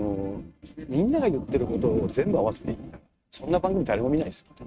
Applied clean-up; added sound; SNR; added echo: neural mask model RNNoise.